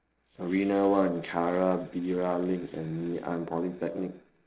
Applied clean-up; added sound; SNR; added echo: neural separator model SepFormer DNS4.